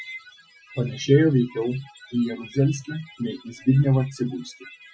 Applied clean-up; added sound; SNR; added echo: classical method Wiener filter.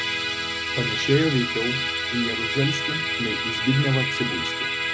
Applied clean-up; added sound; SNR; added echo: none; Musical instrument; 0 dB; none.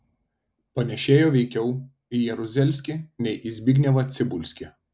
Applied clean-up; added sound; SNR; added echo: none; none; none; none.